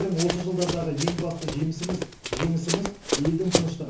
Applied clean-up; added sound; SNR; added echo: none; Run; 3 dB; reverberation time 0.9 s.